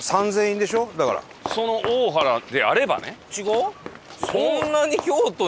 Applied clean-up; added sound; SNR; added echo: none; Walk, footsteps; 14 dB; none.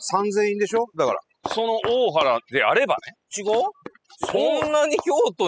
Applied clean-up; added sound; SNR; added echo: classical method spectral subtraction.